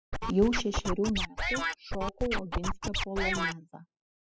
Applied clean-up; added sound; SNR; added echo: classical method spectral subtraction.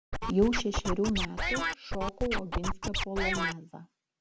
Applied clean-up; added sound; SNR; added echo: none; Scratching (performance technique); 0 dB; none.